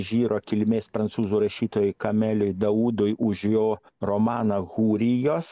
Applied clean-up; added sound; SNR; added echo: none; none; none; none.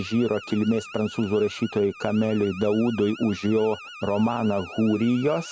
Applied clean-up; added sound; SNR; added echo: none; Alarm; 17 dB; none.